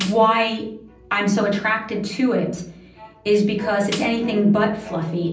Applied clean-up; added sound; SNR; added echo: none; Snare drum; 16 dB; reverberation time 0.6 s.